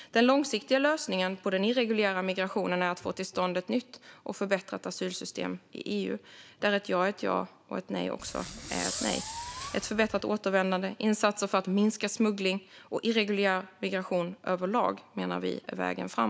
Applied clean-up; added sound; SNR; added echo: none; Fireworks; 9 dB; none.